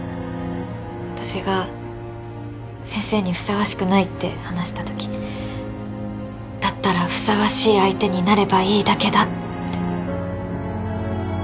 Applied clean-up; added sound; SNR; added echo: none; none; none; none.